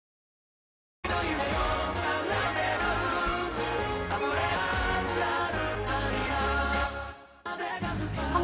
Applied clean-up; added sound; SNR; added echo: none; none; none; none.